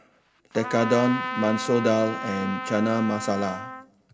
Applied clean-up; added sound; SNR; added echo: none; Trumpet; 8 dB; reverberation time 0.4 s.